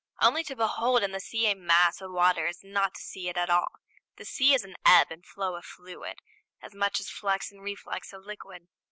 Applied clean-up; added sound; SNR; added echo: none; none; none; none.